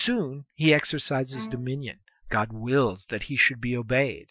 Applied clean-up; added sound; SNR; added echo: classical method Wiener filter.